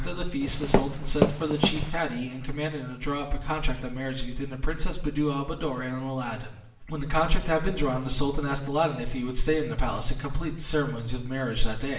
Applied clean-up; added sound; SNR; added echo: none; Walk, footsteps; 0 dB; reverberation time 0.8 s.